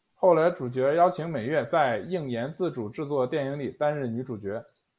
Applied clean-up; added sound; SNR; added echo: none; none; none; none.